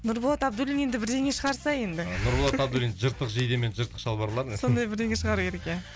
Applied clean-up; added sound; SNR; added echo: none; none; none; none.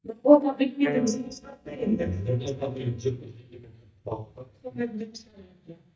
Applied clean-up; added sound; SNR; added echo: neural mask model DeepFilterNet 3.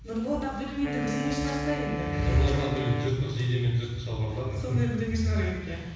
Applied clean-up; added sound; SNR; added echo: none; Wind instrument, woodwind instrument; 6 dB; reverberation time 1.1 s.